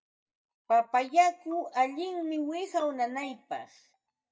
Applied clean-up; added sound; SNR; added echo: neural mask model DeepFilterNet 3.